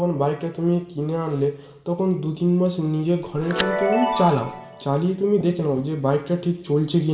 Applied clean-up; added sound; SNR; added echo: none; Chime; 7 dB; reverberation time 0.9 s.